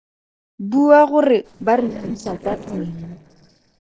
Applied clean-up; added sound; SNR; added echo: neural separator model SepFormer DNS4.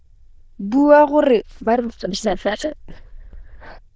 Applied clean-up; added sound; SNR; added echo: neural diffusion model UNIVERSE++.